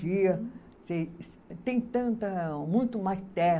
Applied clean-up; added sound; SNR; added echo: none; none; none; none.